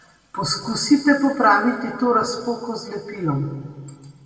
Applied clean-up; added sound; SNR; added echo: none; none; none; reverberation time 1.4 s.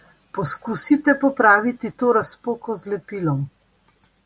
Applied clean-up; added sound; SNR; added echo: none; none; none; none.